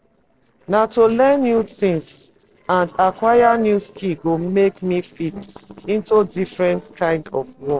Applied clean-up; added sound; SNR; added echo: neural separator model SepFormer DNS4.